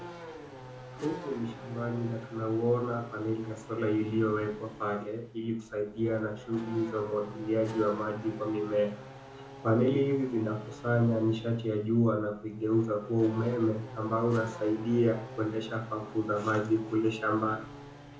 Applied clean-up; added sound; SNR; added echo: none; Race car, auto racing / Accelerating, revving, vroom; 16 dB; reverberation time 0.5 s.